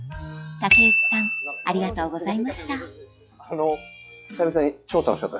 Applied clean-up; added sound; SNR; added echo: classical method log-MMSE.